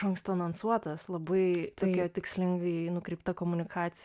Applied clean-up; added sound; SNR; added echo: none; none; none; none.